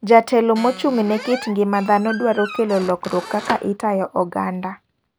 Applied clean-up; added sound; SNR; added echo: none; Squeak; 13 dB; none.